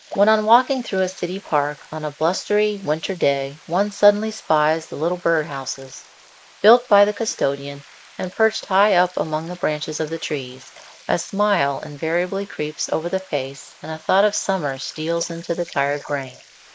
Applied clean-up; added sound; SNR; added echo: neural mask model Resemble Enhance denoiser.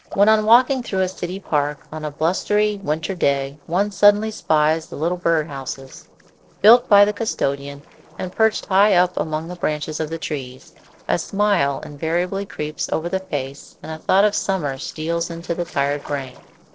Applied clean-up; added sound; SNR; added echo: neural separator model SepFormer DNS4.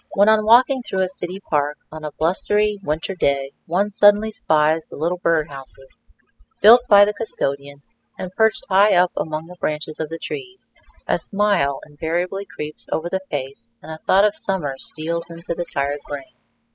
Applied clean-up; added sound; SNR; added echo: classical method spectral subtraction.